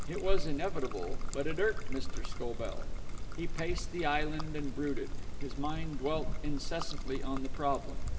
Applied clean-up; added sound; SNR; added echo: none; Trickle, dribble; -5 dB; reverberation time 2.3 s.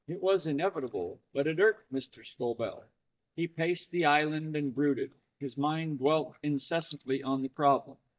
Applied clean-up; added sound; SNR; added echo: neural mask model DeepFilterNet 3.